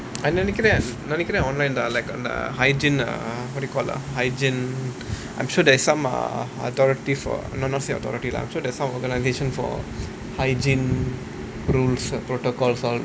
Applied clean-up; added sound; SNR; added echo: none; none; none; none.